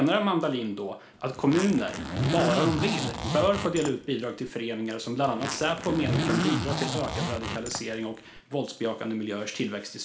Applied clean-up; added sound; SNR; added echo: none; Zipper (clothing); 3 dB; reverberation time 0.4 s.